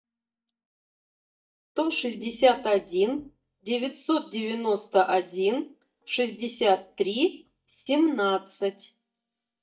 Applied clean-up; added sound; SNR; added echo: neural mask model DeepFilterNet 3.